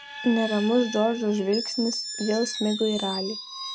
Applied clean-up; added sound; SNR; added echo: none; Screech; 9 dB; none.